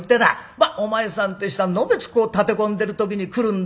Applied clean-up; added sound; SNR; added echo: none; none; none; none.